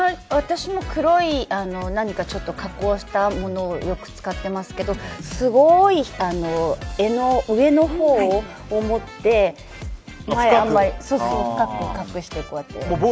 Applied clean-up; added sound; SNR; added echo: none; none; none; none.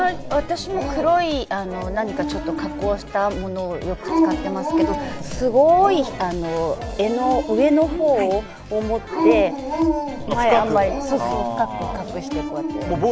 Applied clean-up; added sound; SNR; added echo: none; Dog; 5 dB; none.